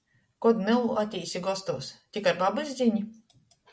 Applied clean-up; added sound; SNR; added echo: none; none; none; none.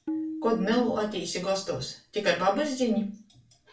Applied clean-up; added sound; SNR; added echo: none; Tabla; 11 dB; reverberation time 0.3 s.